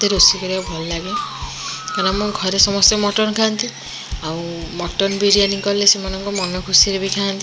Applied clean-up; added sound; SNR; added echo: none; Drum / Drum kit + Chirp, tweet; 11 dB; none.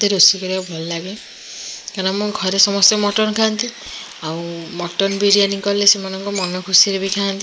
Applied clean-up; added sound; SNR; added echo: neural mask model Resemble Enhance denoiser.